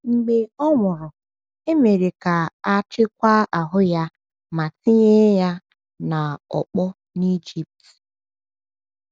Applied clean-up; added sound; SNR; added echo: none; none; none; none.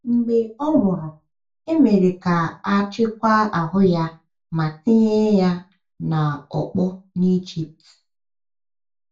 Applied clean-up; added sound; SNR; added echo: none; none; none; reverberation time 0.2 s.